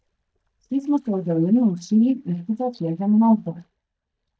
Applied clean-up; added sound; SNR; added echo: neural mask model DeepFilterNet 3.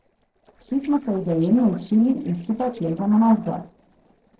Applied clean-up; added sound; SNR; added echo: neural separator model SepFormer DNS4.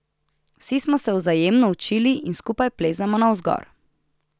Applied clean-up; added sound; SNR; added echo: none; none; none; none.